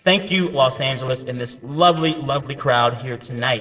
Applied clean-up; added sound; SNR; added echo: neural separator model SepFormer DNS4.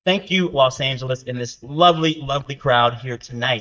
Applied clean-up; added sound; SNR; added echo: neural mask model DeepFilterNet 3.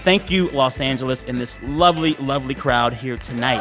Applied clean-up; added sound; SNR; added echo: none; none; none; none.